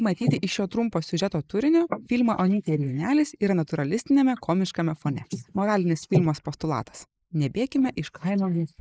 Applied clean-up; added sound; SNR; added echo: neural mask model Resemble Enhance denoiser.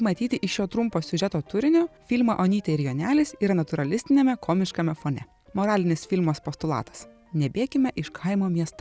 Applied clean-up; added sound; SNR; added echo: none; none; none; none.